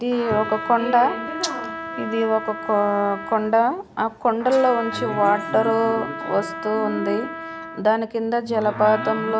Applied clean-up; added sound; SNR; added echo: none; Trumpet; 10 dB; none.